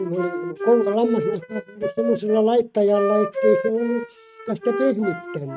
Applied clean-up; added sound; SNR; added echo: neural mask model RNNoise.